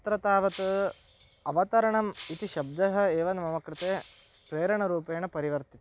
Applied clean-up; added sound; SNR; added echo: none; Shatter; 17 dB; none.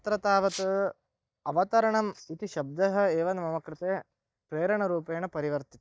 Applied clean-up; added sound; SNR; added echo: neural mask model DeepFilterNet 3.